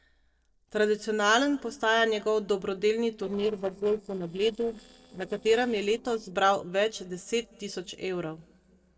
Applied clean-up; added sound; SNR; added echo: neural separator model SepFormer DNS4.